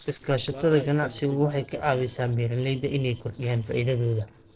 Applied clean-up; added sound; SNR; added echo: neural separator model SepFormer DNS4.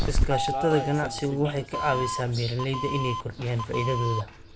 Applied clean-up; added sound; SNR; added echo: none; Doorbell; 2 dB; none.